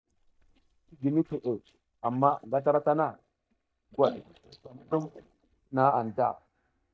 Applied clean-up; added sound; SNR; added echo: neural mask model DeepFilterNet 3.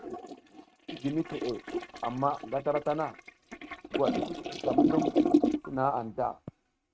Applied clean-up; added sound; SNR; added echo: neural mask model RNNoise.